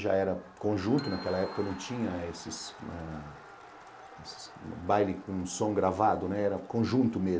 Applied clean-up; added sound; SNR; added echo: none; Crowd + Bicycle bell; 17 dB; none.